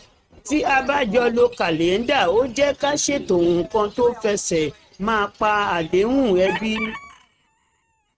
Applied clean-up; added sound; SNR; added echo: neural mask model RNNoise.